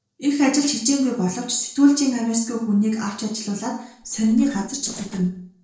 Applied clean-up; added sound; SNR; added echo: neural separator model SepFormer DNS4.